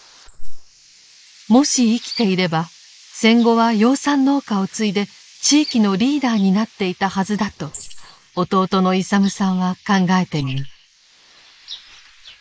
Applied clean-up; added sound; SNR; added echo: neural mask model Resemble Enhance denoiser.